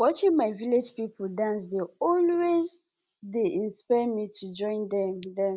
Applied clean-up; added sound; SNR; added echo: none; none; none; none.